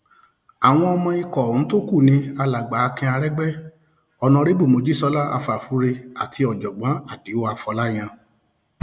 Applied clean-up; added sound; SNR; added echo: none; none; none; none.